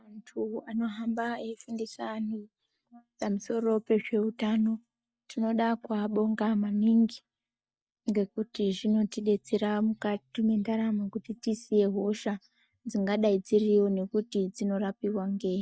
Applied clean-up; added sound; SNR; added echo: neural mask model DeepFilterNet 3.